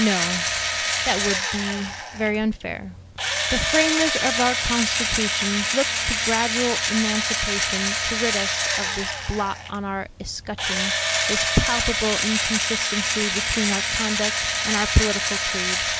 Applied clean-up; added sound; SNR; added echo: none; Engine / Drill; -2 dB; none.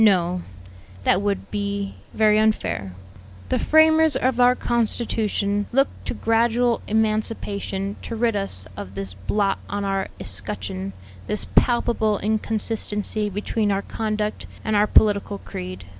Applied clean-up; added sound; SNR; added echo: none; none; none; none.